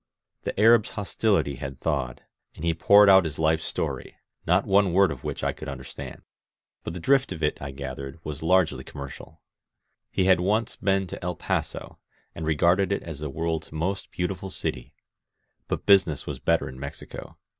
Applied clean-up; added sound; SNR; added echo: none; none; none; none.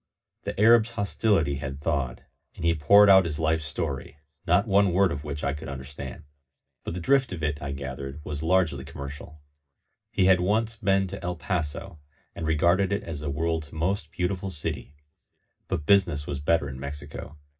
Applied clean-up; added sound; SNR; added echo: none; none; none; reverberation time 0.4 s.